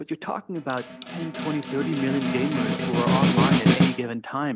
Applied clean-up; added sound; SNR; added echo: none; Snare drum; -4 dB; none.